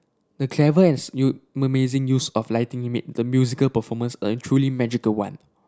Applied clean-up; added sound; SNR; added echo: none; none; none; none.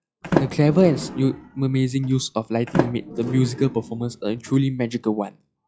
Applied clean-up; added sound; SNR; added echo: classical method log-MMSE.